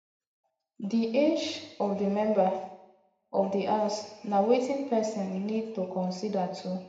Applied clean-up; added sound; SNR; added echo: none; none; none; reverberation time 0.7 s.